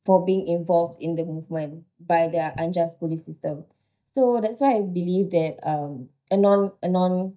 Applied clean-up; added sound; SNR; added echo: neural mask model DeepFilterNet 3.